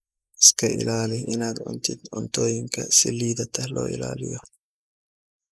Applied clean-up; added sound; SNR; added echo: neural mask model Resemble Enhance denoiser.